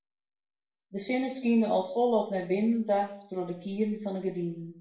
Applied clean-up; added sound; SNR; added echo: none; none; none; reverberation time 0.5 s.